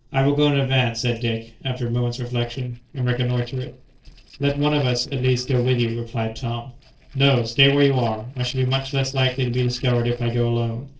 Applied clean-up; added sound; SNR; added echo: neural separator model SepFormer DNS4.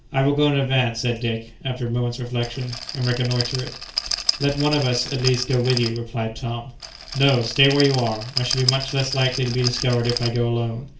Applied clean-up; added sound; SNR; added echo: none; Rattle; 7 dB; reverberation time 0.3 s.